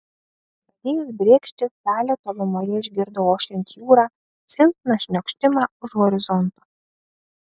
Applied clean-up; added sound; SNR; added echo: neural mask model DeepFilterNet 3.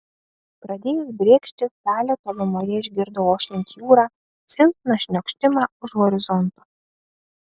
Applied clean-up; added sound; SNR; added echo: neural separator model SepFormer DNS4.